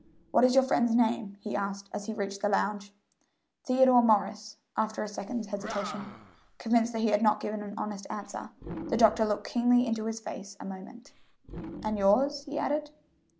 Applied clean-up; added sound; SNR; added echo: none; Animal; 18 dB; none.